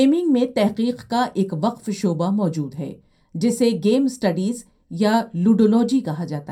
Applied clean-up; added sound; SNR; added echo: none; none; none; reverberation time 0.2 s.